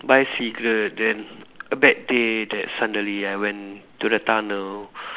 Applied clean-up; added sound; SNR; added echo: none; none; none; none.